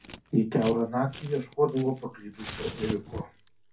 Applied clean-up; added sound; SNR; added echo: none; Scissors; 12 dB; reverberation time 0.3 s.